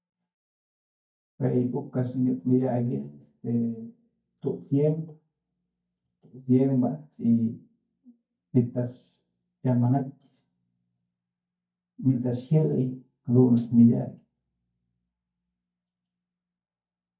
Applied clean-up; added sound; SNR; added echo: neural mask model DeepFilterNet 3.